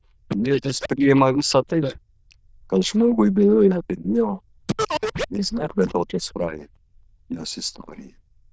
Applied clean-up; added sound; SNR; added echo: neural diffusion model UNIVERSE++.